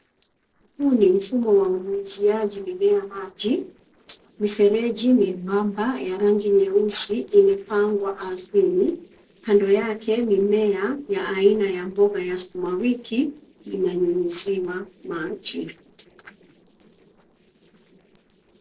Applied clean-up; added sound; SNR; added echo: neural separator model SepFormer DNS4.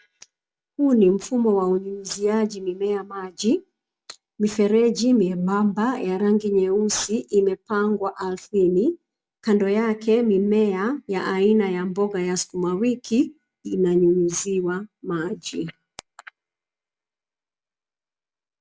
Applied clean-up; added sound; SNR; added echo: none; none; none; none.